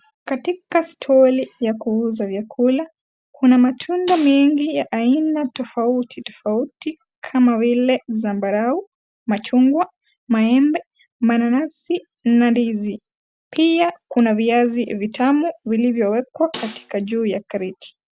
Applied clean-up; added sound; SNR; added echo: none; Snare drum; 18 dB; none.